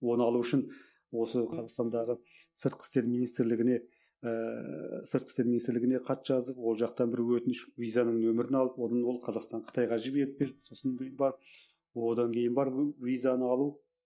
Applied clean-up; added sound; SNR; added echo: neural mask model DeepFilterNet 3.